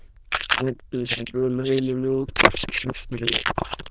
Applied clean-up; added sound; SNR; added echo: neural diffusion model UNIVERSE++.